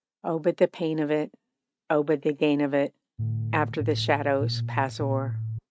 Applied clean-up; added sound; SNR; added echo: neural mask model RNNoise.